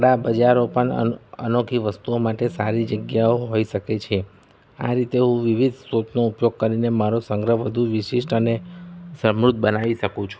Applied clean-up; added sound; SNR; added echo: none; Telephone; 17 dB; none.